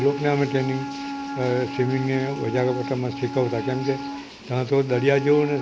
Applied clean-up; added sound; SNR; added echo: none; Wind instrument, woodwind instrument; 9 dB; none.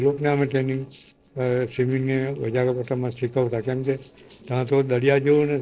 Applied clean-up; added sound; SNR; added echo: neural separator model SepFormer DNS4.